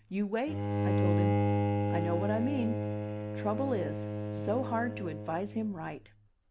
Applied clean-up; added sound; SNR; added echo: none; Bowed string instrument; -3 dB; none.